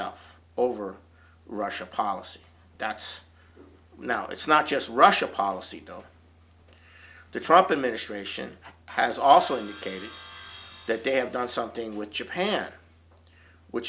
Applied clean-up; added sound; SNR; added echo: none; Sawing; 18 dB; none.